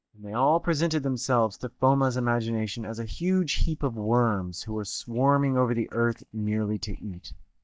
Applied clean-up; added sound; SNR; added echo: neural mask model DeepFilterNet 3.